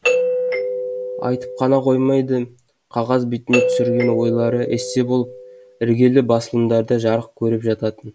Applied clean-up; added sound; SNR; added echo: none; Doorbell; 3 dB; none.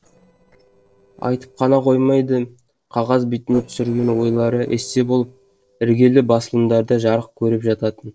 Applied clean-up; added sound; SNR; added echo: neural separator model SepFormer DNS4.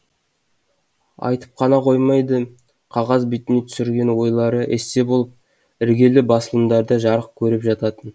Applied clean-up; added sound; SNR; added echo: none; none; none; none.